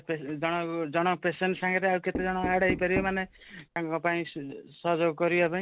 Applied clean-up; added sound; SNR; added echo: none; Knock; 13 dB; none.